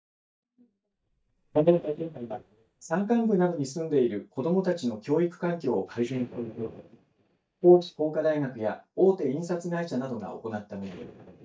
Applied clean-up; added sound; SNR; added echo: neural mask model DeepFilterNet 3.